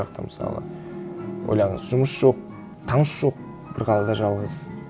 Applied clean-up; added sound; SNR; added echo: none; none; none; none.